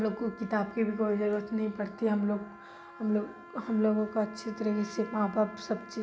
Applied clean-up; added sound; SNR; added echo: none; Trumpet; 18 dB; none.